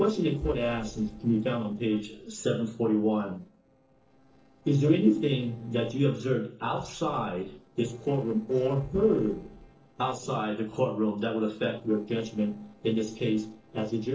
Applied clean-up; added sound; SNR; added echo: neural separator model SepFormer DNS4.